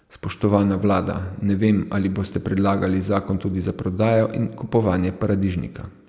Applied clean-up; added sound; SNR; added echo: none; none; none; none.